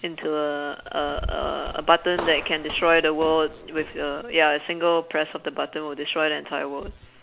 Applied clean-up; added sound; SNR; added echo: none; Walk, footsteps + Wind / Bird; 14 dB; none.